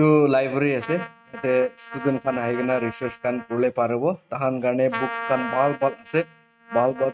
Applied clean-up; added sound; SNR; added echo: neural mask model RNNoise.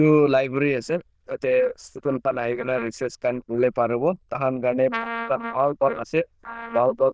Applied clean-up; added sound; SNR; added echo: neural diffusion model UNIVERSE++.